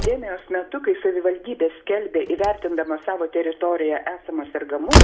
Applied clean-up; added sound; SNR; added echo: none; Slam; 0 dB; reverberation time 0.6 s.